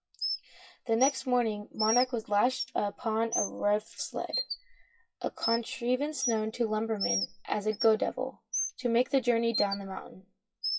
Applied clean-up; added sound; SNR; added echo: classical method WPE with log-MMSE.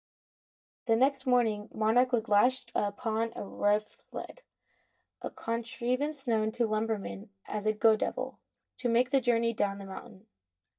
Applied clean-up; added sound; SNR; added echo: neural mask model DeepFilterNet 3.